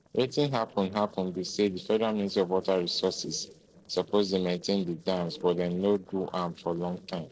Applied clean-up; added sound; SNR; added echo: neural separator model SepFormer DNS4.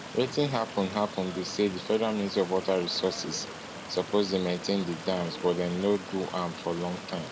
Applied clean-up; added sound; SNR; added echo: none; Stream; 11 dB; none.